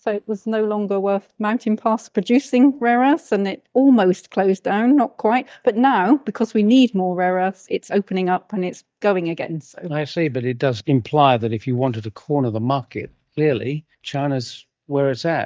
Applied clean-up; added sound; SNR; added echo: neural mask model DeepFilterNet 3.